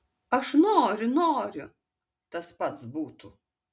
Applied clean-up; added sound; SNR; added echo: none; none; none; none.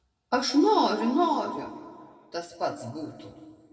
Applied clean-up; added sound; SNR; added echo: none; none; none; reverberation time 1.6 s.